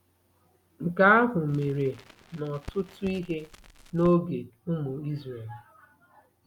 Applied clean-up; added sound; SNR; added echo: none; Crackle; 20 dB; none.